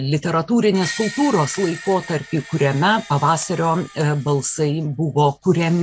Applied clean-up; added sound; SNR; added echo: none; Screech; 17 dB; none.